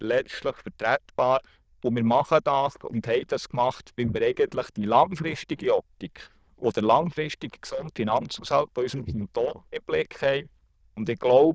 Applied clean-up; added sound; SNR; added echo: neural diffusion model UNIVERSE++.